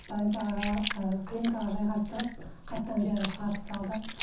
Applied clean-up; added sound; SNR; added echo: none; Chewing, mastication; 6 dB; reverberation time 0.6 s.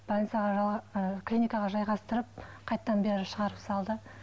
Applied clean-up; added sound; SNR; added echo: none; none; none; none.